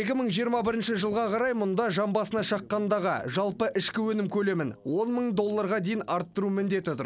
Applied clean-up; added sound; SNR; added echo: none; none; none; none.